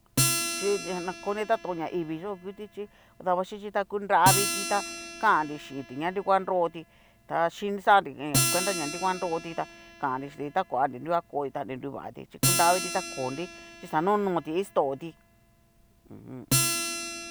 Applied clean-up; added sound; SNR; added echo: none; Acoustic guitar; 4 dB; none.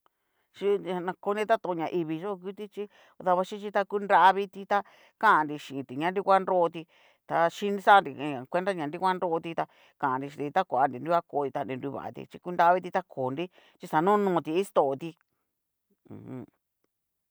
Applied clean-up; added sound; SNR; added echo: none; none; none; none.